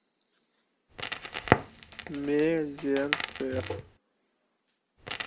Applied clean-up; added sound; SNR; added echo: none; Crackle; 1 dB; none.